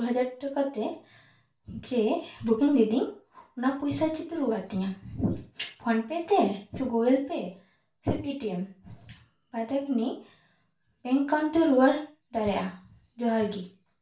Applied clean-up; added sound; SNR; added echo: none; none; none; reverberation time 0.3 s.